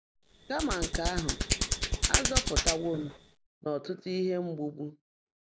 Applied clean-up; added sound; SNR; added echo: none; Hands; -4 dB; none.